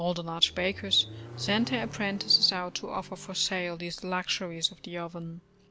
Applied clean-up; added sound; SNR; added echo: none; Accelerating, revving, vroom; 16 dB; none.